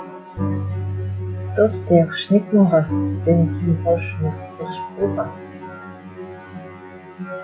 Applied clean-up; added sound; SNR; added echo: classical method log-MMSE.